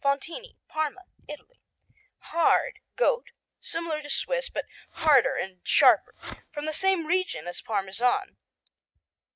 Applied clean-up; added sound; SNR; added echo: neural mask model RNNoise.